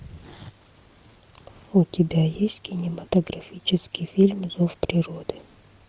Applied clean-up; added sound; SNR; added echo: none; none; none; none.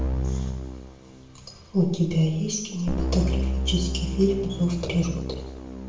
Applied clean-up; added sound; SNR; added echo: none; Keyboard (musical); 2 dB; reverberation time 0.7 s.